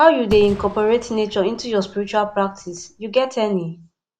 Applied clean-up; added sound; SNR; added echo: none; Fireworks; 18 dB; none.